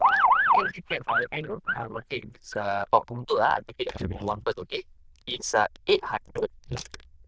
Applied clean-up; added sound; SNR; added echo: neural diffusion model UNIVERSE++.